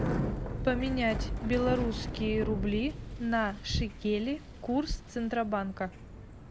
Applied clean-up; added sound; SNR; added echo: none; Bicycle; 4 dB; none.